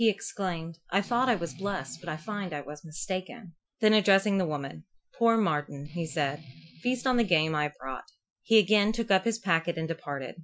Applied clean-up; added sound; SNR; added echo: classical method Wiener filter.